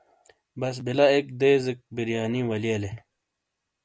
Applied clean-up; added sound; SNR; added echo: none; none; none; none.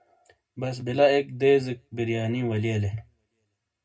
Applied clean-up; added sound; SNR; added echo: none; none; none; reverberation time 0.2 s.